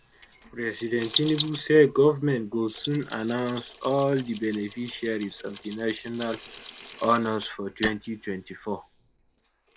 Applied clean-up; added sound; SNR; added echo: neural mask model Resemble Enhance denoiser.